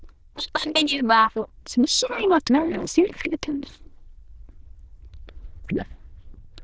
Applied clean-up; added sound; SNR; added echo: neural diffusion model UNIVERSE++.